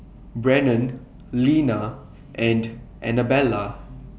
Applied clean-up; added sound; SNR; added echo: none; none; none; none.